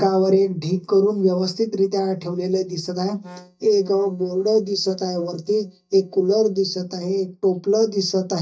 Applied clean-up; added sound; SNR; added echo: neural mask model DeepFilterNet 3.